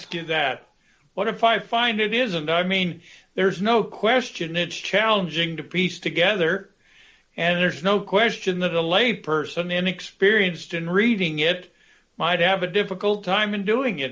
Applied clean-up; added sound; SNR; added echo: none; none; none; none.